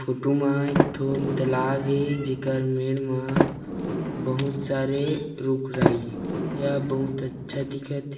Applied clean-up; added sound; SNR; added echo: none; Sliding door; 2 dB; reverberation time 1.1 s.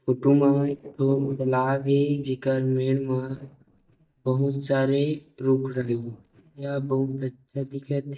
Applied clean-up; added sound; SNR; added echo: neural mask model DeepFilterNet 3.